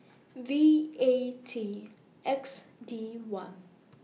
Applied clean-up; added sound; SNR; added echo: none; none; none; none.